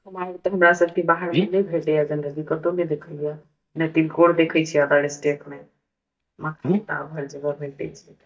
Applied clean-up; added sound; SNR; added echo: neural mask model DeepFilterNet 3.